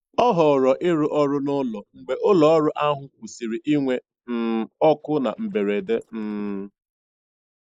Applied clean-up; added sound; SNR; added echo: neural mask model Resemble Enhance denoiser.